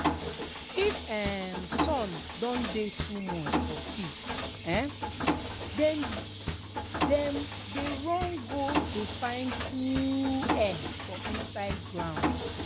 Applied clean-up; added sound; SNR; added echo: none; Mechanisms; 1 dB; none.